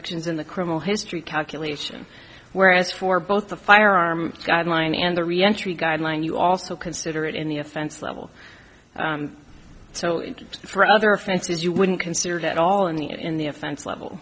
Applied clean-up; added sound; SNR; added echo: none; Water / Splash, splatter; 18 dB; none.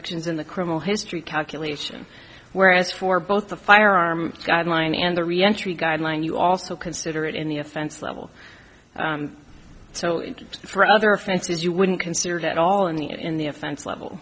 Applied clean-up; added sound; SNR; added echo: none; none; none; none.